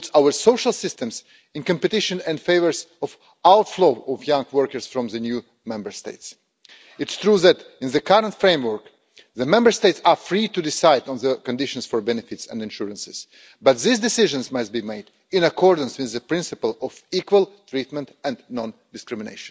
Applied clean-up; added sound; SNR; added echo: none; none; none; none.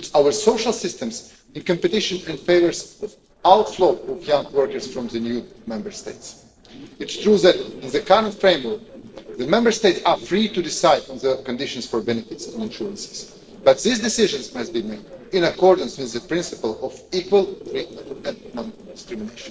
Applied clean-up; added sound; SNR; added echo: neural separator model SepFormer DNS4.